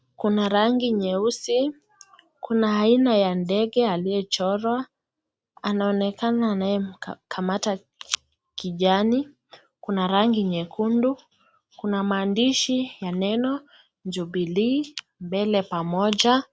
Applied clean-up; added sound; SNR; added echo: none; none; none; none.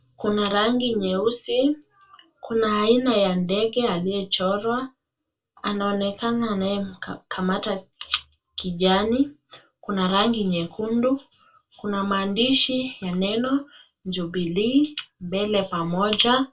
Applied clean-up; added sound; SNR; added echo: none; none; none; reverberation time 0.2 s.